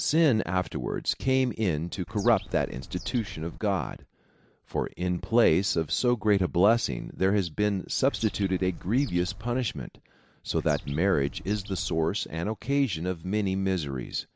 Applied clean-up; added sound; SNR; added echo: none; Bird; 14 dB; none.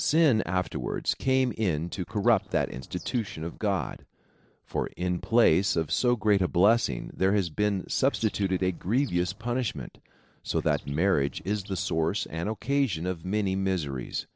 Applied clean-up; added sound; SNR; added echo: neural separator model SepFormer DNS4.